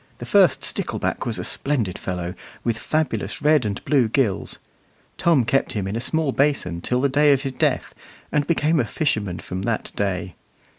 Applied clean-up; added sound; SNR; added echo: none; none; none; none.